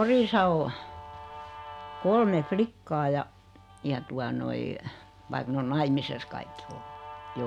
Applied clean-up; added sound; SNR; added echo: none; Guitar; 17 dB; none.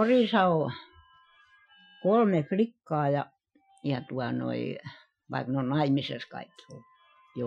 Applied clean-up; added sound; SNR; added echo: classical method Wiener filter.